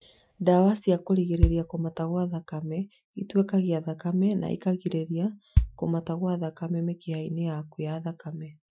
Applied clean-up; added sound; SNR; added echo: classical method Wiener filter.